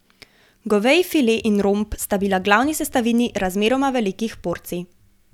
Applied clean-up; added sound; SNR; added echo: none; none; none; none.